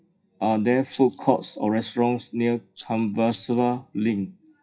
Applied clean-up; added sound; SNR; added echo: classical method WPE with log-MMSE.